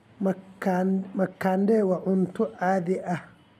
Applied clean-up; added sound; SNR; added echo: none; none; none; none.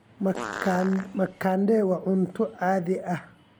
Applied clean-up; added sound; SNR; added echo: none; Fart; 11 dB; none.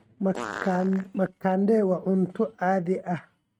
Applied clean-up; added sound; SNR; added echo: neural mask model RNNoise.